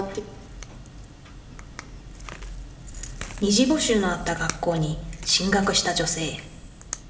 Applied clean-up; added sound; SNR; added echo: none; Crack / Crackle; 12 dB; reverberation time 1.2 s.